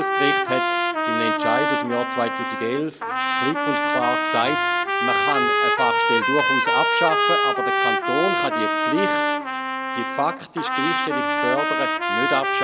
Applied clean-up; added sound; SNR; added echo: none; Trumpet; -5 dB; none.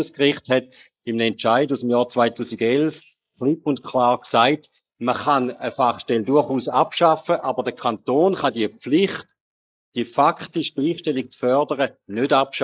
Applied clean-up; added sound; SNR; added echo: neural mask model Resemble Enhance denoiser.